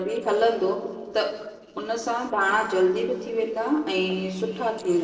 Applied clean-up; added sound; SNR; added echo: neural separator model SepFormer DNS4.